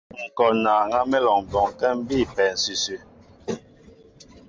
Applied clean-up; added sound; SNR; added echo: none; none; none; none.